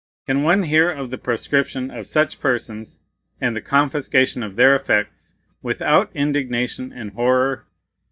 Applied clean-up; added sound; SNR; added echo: neural mask model DeepFilterNet 3.